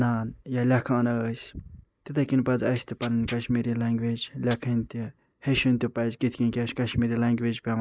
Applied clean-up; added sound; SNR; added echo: neural mask model Resemble Enhance denoiser.